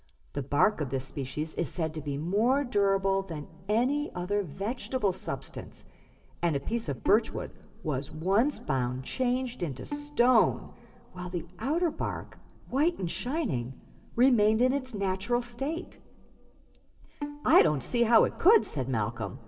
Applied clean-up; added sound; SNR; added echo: none; Bowed string instrument; 15 dB; reverberation time 1.4 s.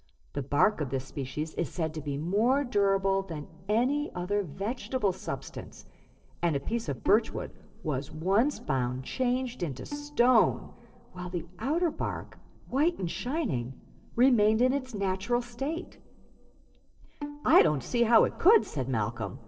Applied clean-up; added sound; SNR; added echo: neural separator model SepFormer DNS4.